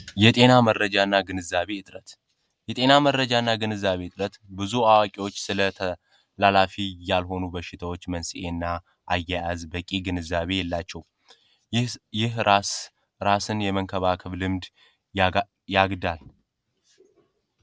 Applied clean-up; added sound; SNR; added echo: none; none; none; none.